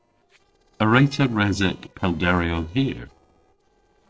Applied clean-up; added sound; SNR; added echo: neural separator model SepFormer DNS4.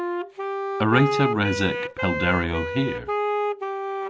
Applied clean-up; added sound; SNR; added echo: none; Wind instrument, woodwind instrument; 1 dB; none.